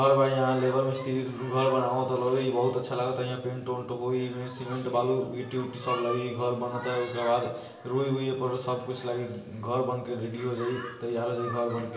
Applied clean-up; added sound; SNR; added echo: none; none; none; reverberation time 0.8 s.